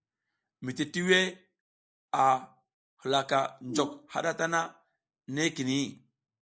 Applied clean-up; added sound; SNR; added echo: neural mask model Resemble Enhance denoiser.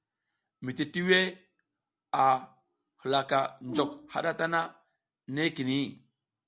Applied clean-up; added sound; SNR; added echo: none; Brass instrument; 9 dB; none.